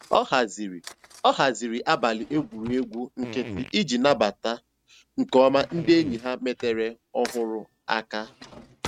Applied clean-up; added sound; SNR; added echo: neural mask model RNNoise.